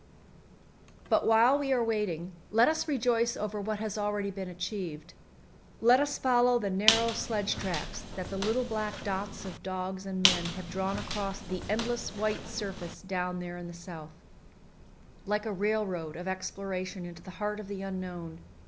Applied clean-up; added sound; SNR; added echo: none; Squeak; 3 dB; none.